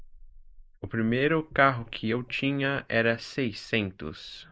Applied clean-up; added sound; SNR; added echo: neural mask model Resemble Enhance denoiser.